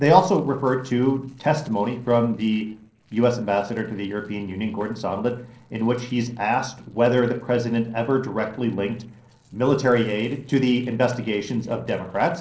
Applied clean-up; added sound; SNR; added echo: neural separator model SepFormer DNS4.